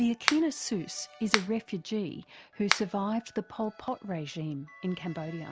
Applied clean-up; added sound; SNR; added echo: none; Finger snapping; 3 dB; none.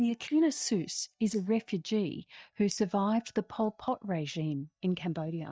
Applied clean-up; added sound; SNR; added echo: neural mask model DeepFilterNet 3.